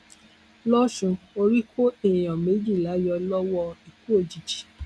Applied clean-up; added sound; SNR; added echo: none; none; none; none.